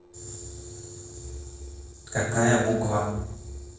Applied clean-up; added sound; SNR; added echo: neural separator model SepFormer DNS4.